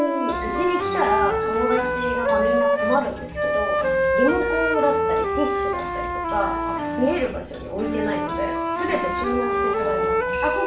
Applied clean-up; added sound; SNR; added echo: none; Wind instrument, woodwind instrument; -2 dB; reverberation time 0.4 s.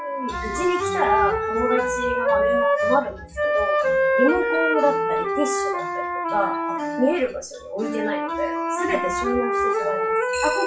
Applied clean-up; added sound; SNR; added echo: classical method WPE with log-MMSE.